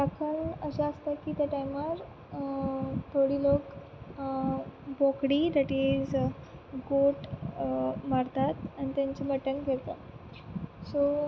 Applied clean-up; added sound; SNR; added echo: none; none; none; none.